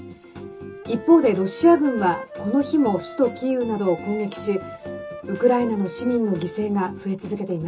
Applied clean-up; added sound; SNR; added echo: none; Wind instrument, woodwind instrument; 16 dB; reverberation time 0.2 s.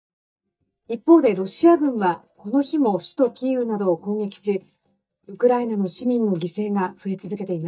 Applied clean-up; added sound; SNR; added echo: neural mask model DeepFilterNet 3.